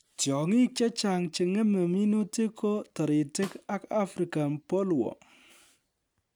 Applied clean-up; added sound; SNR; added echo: none; Snare drum; 19 dB; none.